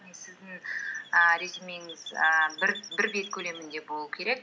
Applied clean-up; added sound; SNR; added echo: none; Chirp, tweet; 15 dB; none.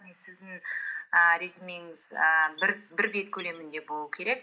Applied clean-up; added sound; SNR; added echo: neural mask model Resemble Enhance denoiser.